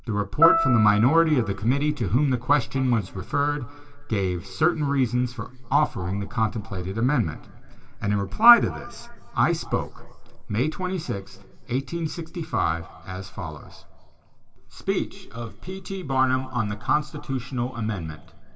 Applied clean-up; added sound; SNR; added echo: none; Piano; 2 dB; reverberation time 2.7 s.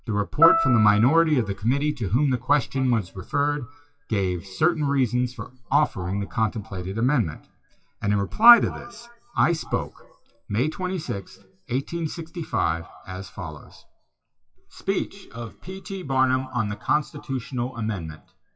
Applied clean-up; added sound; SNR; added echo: classical method WPE with log-MMSE.